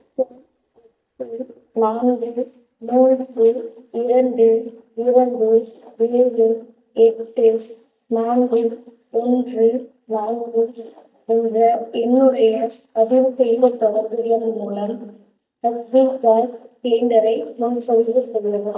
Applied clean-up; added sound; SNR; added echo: neural mask model DeepFilterNet 3.